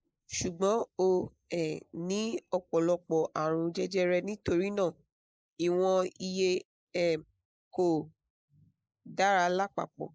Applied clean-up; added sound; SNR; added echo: neural mask model Resemble Enhance denoiser.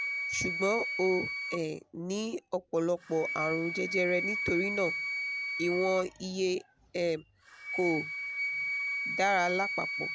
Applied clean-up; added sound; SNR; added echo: none; Wind instrument, woodwind instrument; 3 dB; none.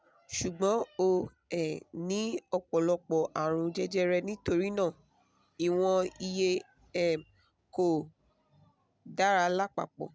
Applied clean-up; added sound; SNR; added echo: none; none; none; none.